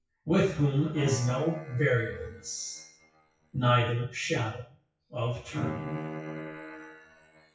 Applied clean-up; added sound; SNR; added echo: classical method WPE with log-MMSE.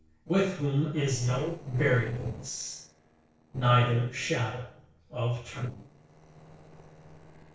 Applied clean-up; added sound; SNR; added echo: neural separator model SepFormer DNS4.